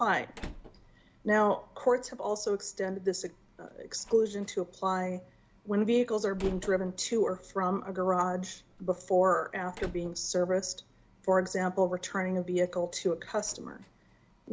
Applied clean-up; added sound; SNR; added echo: none; Slam; 20 dB; none.